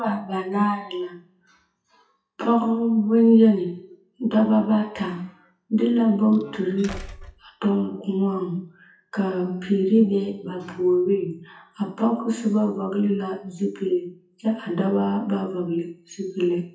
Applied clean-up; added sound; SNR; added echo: classical method WPE with log-MMSE.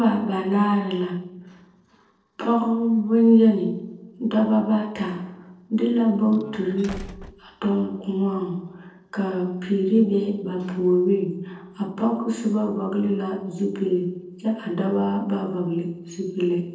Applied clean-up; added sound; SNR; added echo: neural separator model SepFormer DNS4.